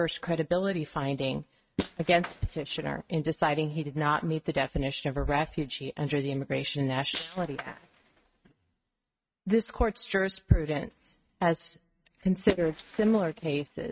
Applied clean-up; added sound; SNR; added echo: neural mask model RNNoise.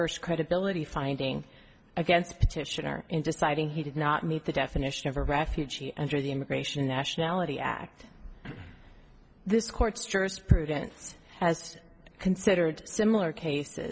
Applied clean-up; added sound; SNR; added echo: none; none; none; none.